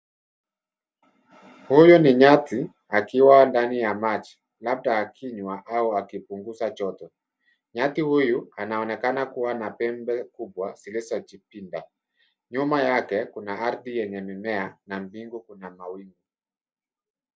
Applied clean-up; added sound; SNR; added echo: none; none; none; none.